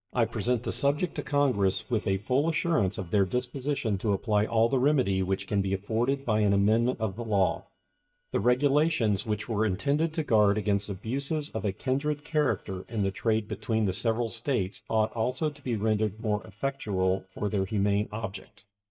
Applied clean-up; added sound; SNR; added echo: neural mask model DeepFilterNet 3.